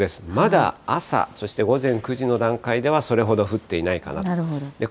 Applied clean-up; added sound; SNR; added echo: none; none; none; none.